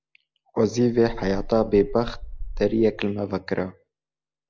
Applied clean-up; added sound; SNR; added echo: none; Meow; 9 dB; none.